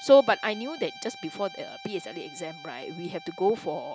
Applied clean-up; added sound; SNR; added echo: none; Guitar; 18 dB; none.